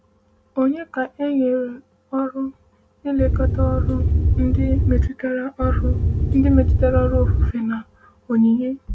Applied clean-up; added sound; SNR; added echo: none; Wind; -5 dB; none.